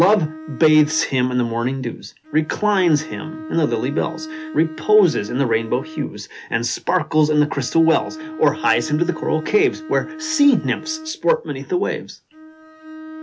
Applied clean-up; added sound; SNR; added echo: none; Bowed string instrument; 14 dB; none.